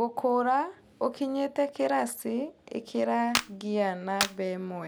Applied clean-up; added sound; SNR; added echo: none; Clapping; 6 dB; none.